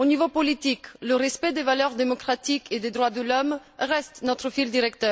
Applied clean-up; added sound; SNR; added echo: none; none; none; none.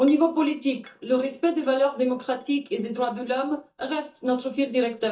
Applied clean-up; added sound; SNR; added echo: neural mask model DeepFilterNet 3.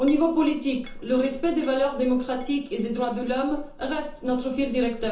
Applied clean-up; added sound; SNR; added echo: none; Chink, clink; 14 dB; reverberation time 0.6 s.